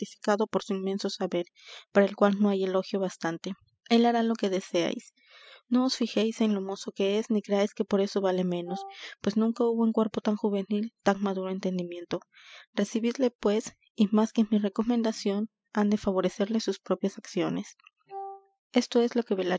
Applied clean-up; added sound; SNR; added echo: classical method spectral subtraction.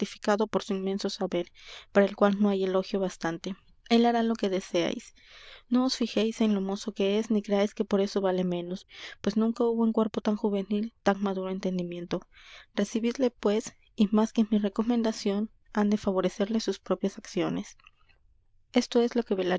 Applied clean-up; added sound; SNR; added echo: neural diffusion model UNIVERSE++.